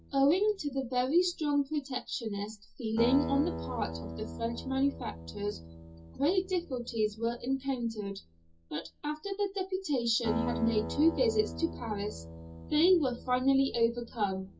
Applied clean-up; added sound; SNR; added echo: none; Acoustic guitar; 10 dB; reverberation time 0.2 s.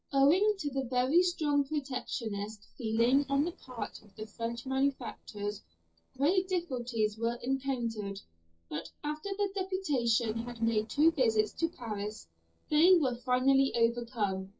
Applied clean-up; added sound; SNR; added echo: neural separator model SepFormer DNS4.